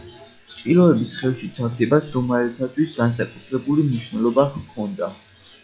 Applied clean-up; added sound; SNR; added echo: classical method log-MMSE.